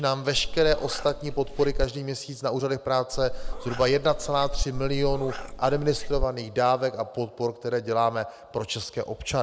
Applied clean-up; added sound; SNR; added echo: none; Meow; 3 dB; none.